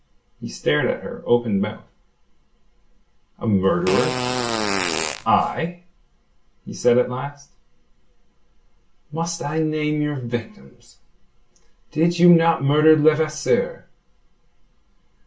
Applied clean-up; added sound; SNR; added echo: none; Fart; 2 dB; reverberation time 0.2 s.